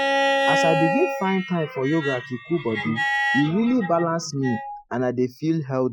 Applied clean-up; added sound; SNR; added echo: classical method Wiener filter.